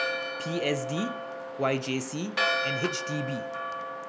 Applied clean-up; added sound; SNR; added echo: none; Church bell; -1 dB; none.